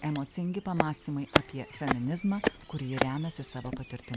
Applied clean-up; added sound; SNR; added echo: none; Walk, footsteps; 1 dB; none.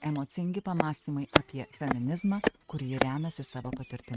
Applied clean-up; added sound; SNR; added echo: neural mask model RNNoise.